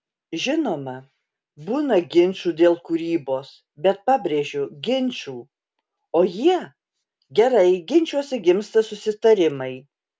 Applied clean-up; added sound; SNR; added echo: none; none; none; none.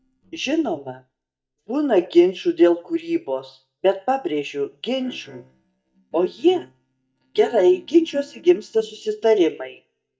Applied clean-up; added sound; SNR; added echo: neural mask model DeepFilterNet 3.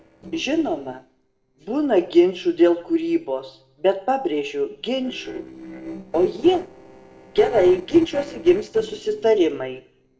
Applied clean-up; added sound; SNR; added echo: neural separator model SepFormer DNS4.